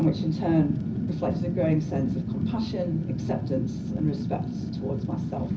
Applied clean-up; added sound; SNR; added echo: none; Fire; 1 dB; reverberation time 0.4 s.